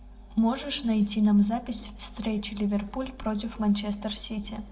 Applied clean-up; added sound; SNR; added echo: none; none; none; reverberation time 1.1 s.